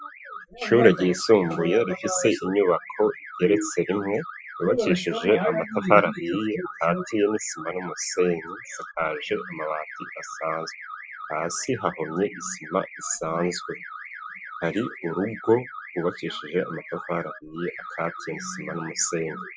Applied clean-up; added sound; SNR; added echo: classical method spectral subtraction.